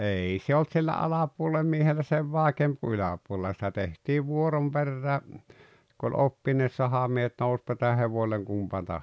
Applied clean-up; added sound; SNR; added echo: none; none; none; none.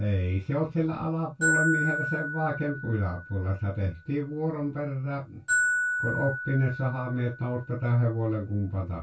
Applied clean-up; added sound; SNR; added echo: none; Glockenspiel; 5 dB; reverberation time 0.2 s.